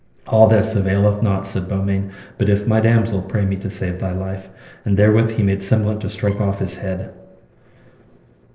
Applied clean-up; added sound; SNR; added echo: neural separator model SepFormer DNS4.